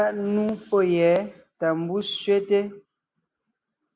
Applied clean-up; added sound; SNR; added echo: none; none; none; none.